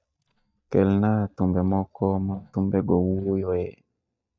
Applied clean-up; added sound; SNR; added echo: neural mask model DeepFilterNet 3.